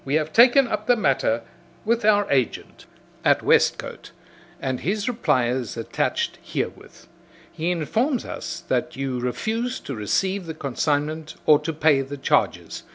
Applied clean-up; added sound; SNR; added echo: none; none; none; none.